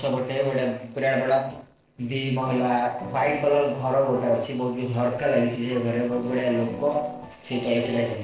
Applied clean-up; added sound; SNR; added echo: neural separator model SepFormer DNS4.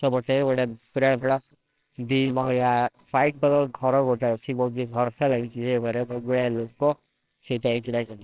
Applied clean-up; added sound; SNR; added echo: neural separator model SepFormer WHAMR!.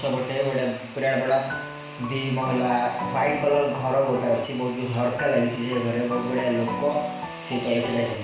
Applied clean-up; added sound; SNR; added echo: none; Piano; 8 dB; reverberation time 0.7 s.